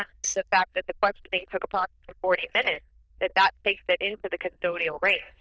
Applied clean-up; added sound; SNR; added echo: neural diffusion model UNIVERSE++.